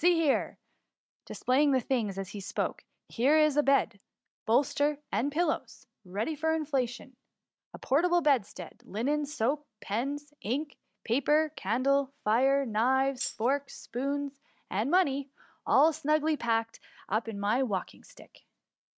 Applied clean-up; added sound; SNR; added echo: neural mask model RNNoise.